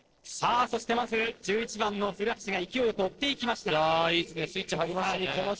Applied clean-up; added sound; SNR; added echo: neural separator model SepFormer DNS4.